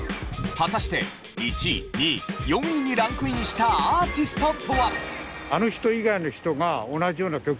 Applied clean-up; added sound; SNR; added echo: none; Cupboard open or close; 14 dB; none.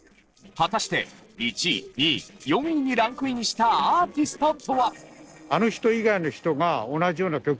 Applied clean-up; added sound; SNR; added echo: neural separator model SepFormer DNS4.